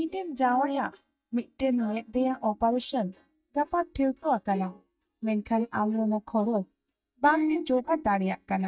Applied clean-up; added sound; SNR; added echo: neural mask model DeepFilterNet 3.